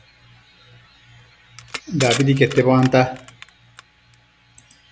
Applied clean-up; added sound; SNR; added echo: none; Crushing; 11 dB; none.